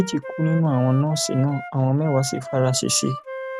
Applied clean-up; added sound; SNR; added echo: none; Wind instrument, woodwind instrument; 12 dB; none.